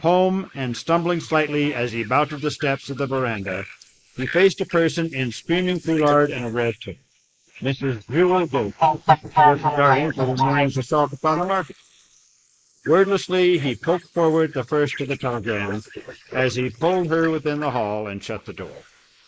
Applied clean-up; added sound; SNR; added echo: neural mask model Resemble Enhance denoiser.